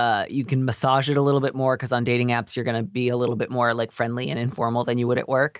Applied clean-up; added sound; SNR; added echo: none; none; none; none.